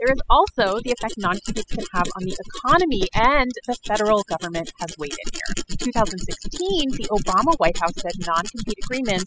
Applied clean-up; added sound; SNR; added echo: classical method spectral subtraction.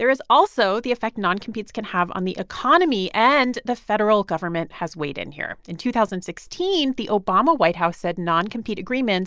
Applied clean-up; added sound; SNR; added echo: none; none; none; none.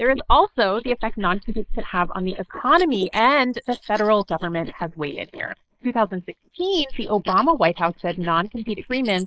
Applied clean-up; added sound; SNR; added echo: neural mask model Resemble Enhance denoiser.